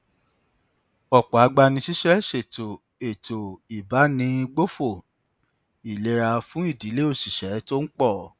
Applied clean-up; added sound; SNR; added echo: none; none; none; none.